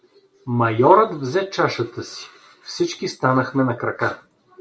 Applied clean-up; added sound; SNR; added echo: none; none; none; none.